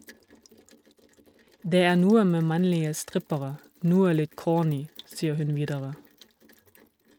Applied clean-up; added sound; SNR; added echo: neural mask model RNNoise.